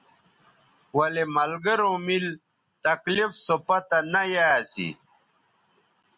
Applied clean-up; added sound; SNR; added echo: none; none; none; none.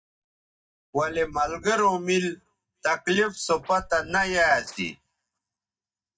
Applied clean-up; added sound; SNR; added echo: neural mask model DeepFilterNet 3.